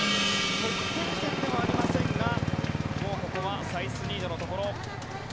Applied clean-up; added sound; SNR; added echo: none; Gong + Motorcycle; -3 dB; none.